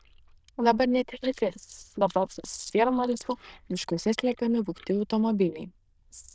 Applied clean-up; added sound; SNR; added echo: neural diffusion model UNIVERSE++.